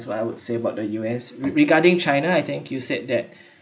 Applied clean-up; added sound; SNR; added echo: none; none; none; none.